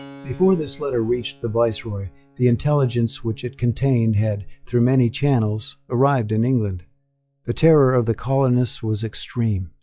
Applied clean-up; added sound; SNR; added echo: classical method log-MMSE.